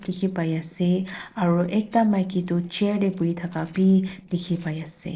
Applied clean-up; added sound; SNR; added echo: neural separator model SepFormer DNS4.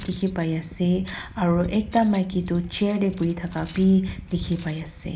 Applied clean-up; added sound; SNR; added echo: none; Cutlery, silverware; 14 dB; reverberation time 0.4 s.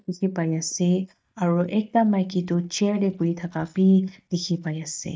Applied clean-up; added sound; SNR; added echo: neural mask model DeepFilterNet 3.